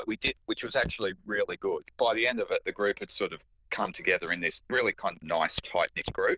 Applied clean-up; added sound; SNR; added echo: neural diffusion model UNIVERSE++.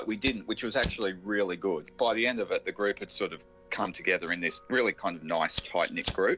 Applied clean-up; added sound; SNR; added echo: none; Fire; 15 dB; none.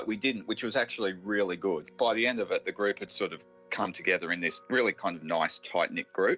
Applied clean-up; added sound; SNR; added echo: none; none; none; none.